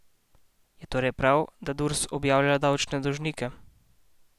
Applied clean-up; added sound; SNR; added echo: none; none; none; none.